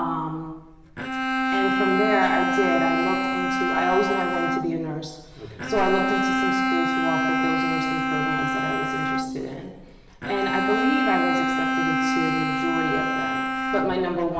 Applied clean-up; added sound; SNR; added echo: none; Bowed string instrument; -3 dB; reverberation time 1.0 s.